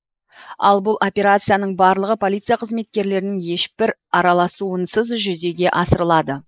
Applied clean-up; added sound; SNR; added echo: neural mask model Resemble Enhance denoiser.